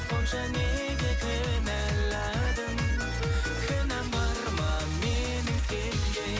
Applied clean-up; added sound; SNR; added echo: none; none; none; none.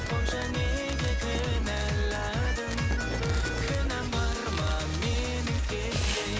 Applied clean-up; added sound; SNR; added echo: none; Fireworks; 12 dB; none.